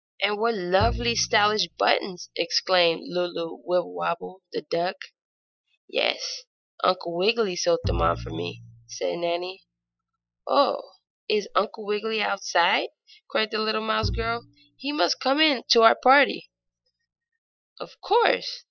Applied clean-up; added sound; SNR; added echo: classical method spectral subtraction.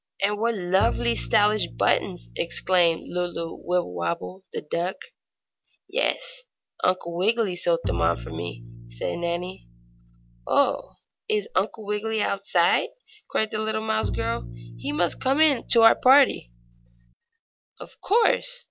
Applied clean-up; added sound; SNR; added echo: none; Bowed string instrument; 10 dB; none.